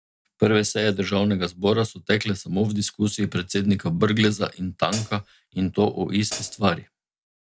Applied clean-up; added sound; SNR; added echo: none; Hi-hat; 11 dB; none.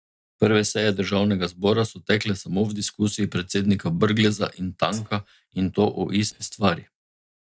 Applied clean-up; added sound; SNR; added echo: neural mask model DeepFilterNet 3.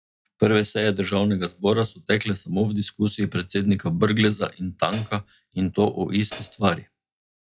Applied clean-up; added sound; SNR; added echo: classical method log-MMSE.